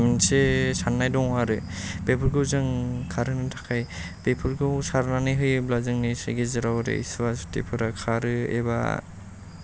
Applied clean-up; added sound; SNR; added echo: none; none; none; none.